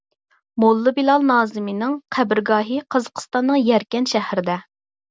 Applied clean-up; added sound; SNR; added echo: none; none; none; none.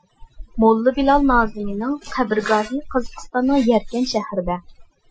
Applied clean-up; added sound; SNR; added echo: classical method Wiener filter.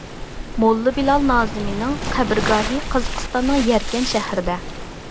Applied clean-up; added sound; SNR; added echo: none; Waves, surf; 5 dB; none.